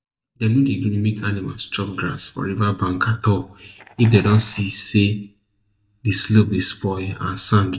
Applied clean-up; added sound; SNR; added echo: neural mask model DeepFilterNet 3.